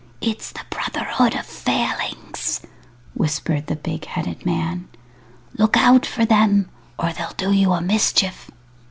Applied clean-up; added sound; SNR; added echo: none; none; none; none.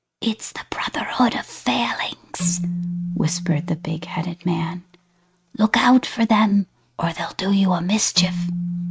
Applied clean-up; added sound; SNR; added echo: neural mask model RNNoise.